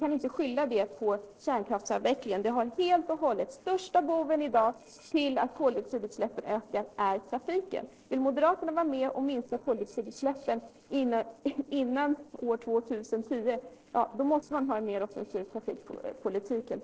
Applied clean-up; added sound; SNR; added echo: neural separator model SepFormer DNS4.